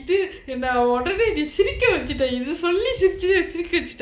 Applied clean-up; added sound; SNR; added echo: none; none; none; none.